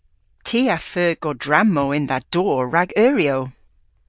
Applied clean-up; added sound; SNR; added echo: neural diffusion model UNIVERSE++.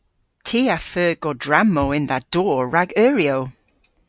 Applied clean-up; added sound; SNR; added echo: none; Bass drum; 13 dB; none.